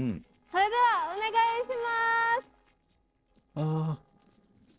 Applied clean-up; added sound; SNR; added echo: neural separator model SepFormer DNS4.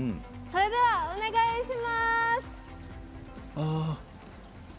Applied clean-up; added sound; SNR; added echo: none; none; none; none.